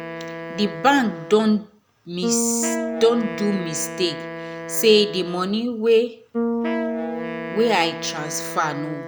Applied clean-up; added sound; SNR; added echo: none; Bass guitar + Wind instrument, woodwind instrument; 6 dB; none.